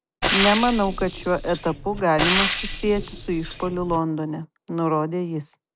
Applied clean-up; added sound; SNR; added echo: none; Frying (food); 3 dB; none.